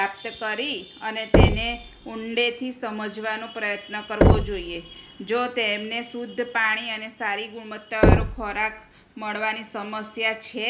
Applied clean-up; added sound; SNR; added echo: none; Knock; -4 dB; none.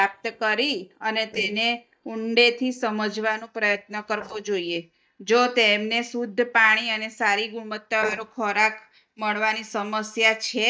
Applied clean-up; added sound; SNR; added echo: neural mask model DeepFilterNet 3.